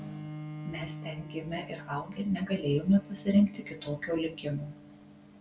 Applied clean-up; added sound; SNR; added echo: none; Bowed string instrument; 13 dB; none.